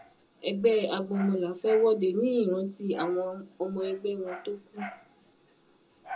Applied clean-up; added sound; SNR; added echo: none; Dog; 17 dB; reverberation time 0.2 s.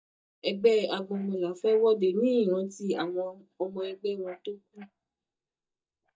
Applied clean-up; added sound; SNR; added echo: neural mask model DeepFilterNet 3.